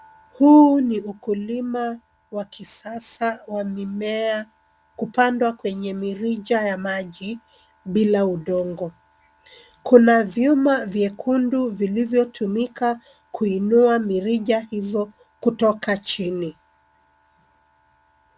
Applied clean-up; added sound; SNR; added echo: none; none; none; none.